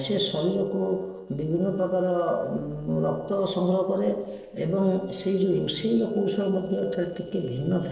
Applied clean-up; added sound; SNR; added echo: neural separator model SepFormer DNS4.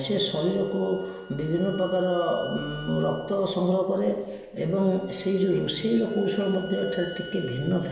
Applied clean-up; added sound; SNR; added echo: none; Bowed string instrument; 19 dB; reverberation time 1.1 s.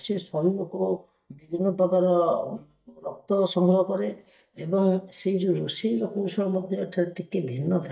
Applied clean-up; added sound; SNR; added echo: neural mask model DeepFilterNet 3.